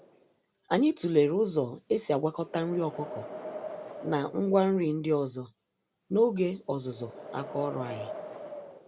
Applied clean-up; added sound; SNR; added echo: none; Wind; 14 dB; none.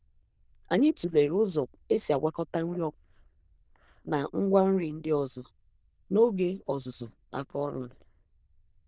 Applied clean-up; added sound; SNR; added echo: neural diffusion model UNIVERSE++.